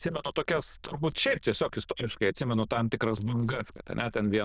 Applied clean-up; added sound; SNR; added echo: neural diffusion model UNIVERSE++.